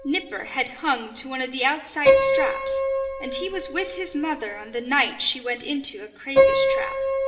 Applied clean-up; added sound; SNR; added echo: none; Piano; -1 dB; reverberation time 0.9 s.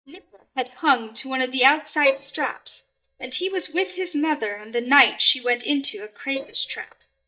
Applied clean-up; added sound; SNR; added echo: neural mask model DeepFilterNet 3.